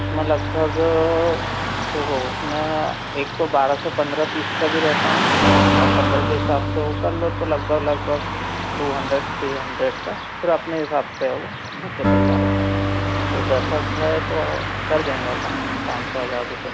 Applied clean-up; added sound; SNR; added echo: none; Acoustic guitar + Car passing by / Traffic noise, roadway noise; -2 dB; none.